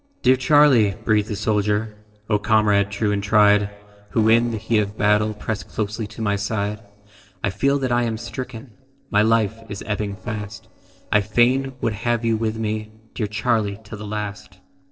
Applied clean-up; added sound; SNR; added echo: neural separator model SepFormer DNS4.